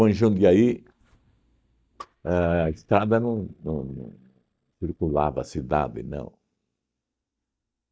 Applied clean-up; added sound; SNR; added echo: neural mask model DeepFilterNet 3.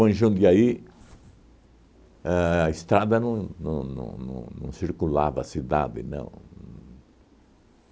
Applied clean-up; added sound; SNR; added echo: none; none; none; none.